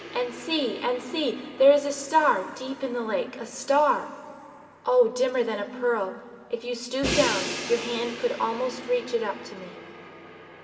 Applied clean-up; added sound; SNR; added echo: none; Crash cymbal; 12 dB; reverberation time 2.3 s.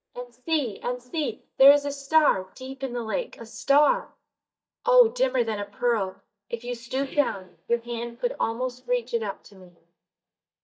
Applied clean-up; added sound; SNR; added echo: neural mask model DeepFilterNet 3.